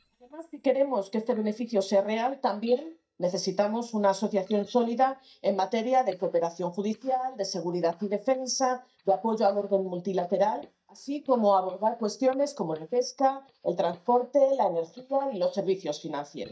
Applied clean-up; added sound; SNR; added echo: neural mask model DeepFilterNet 3.